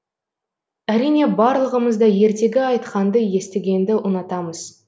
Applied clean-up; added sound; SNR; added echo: none; none; none; none.